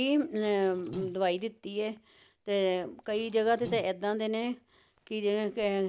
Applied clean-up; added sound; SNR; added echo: none; Liquid; 15 dB; none.